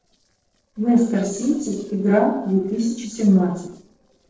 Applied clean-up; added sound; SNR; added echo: neural separator model SepFormer DNS4.